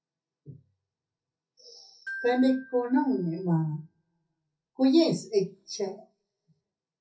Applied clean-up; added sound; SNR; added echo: none; Glockenspiel; 17 dB; reverberation time 0.3 s.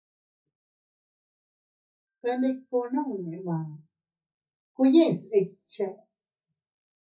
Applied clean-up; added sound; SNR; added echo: neural mask model DeepFilterNet 3.